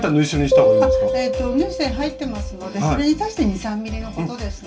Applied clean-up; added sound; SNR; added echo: none; Piano; 0 dB; reverberation time 0.2 s.